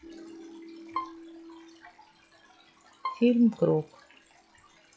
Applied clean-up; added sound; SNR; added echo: classical method log-MMSE.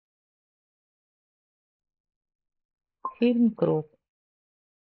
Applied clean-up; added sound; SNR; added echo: neural mask model Resemble Enhance denoiser.